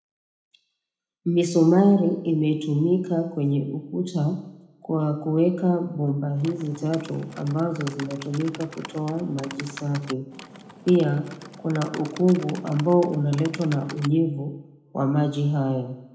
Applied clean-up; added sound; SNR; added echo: none; Typing; 17 dB; reverberation time 0.9 s.